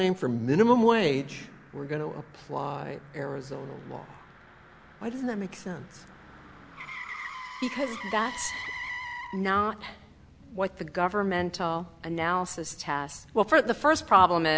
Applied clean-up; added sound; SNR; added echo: none; Motor vehicle (road); 16 dB; none.